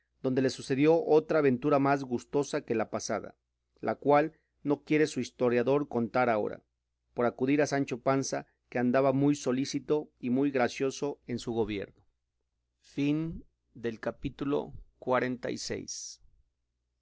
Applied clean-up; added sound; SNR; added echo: none; none; none; none.